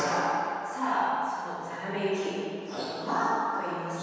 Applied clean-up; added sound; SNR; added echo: none; none; none; reverberation time 2.1 s.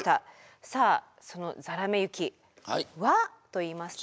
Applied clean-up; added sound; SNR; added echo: none; none; none; none.